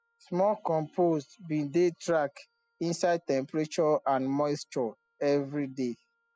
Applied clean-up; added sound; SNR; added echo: classical method spectral subtraction.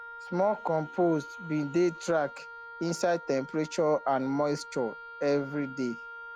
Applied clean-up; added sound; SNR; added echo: none; Wind instrument, woodwind instrument; 15 dB; none.